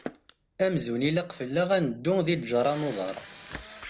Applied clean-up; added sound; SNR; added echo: none; Camera; 17 dB; none.